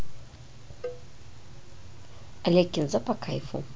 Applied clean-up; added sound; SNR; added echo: none; Cowbell; 16 dB; none.